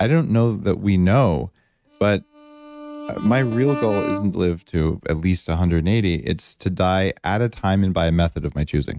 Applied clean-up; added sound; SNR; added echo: neural mask model RNNoise.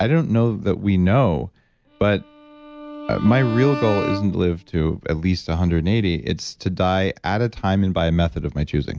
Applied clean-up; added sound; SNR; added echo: none; Bowed string instrument; 11 dB; none.